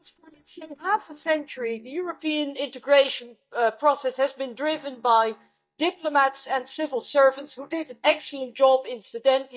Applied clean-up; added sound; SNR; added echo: neural mask model DeepFilterNet 3.